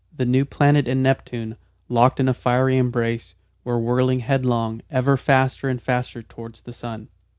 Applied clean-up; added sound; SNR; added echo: none; none; none; none.